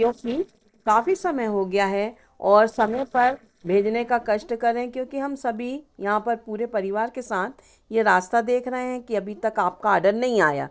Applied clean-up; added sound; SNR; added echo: neural separator model SepFormer DNS4.